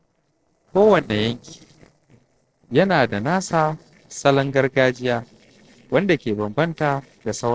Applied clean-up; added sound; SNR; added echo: neural separator model SepFormer DNS4.